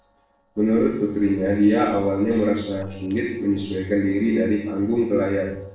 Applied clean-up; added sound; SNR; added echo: neural separator model SepFormer DNS4.